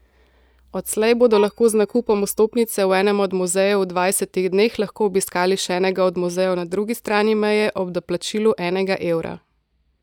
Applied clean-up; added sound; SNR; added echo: neural mask model DeepFilterNet 3.